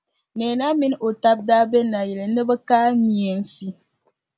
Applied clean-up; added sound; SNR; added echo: none; none; none; none.